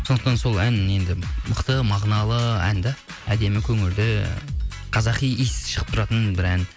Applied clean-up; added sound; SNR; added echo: none; none; none; none.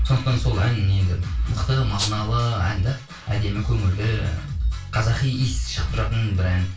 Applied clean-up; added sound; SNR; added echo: none; Rattle (instrument); 7 dB; reverberation time 0.2 s.